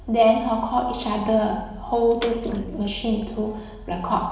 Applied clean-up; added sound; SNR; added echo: none; Bathtub (filling or washing) / Water / Splash, splatter; 19 dB; reverberation time 0.9 s.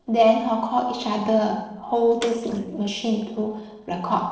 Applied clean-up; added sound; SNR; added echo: neural separator model SepFormer DNS4.